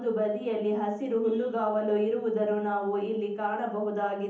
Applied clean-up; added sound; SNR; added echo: none; none; none; reverberation time 0.7 s.